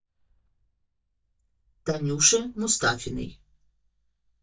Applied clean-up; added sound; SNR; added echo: neural mask model DeepFilterNet 3.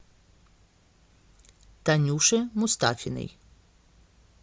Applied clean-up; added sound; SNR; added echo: none; none; none; none.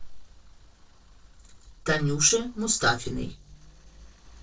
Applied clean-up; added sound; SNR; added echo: neural separator model SepFormer DNS4.